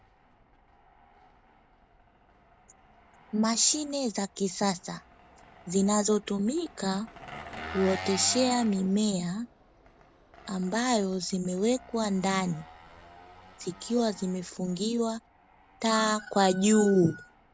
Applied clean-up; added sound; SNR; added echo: none; Engine; 18 dB; none.